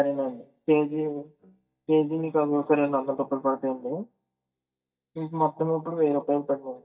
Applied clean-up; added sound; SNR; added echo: neural mask model DeepFilterNet 3.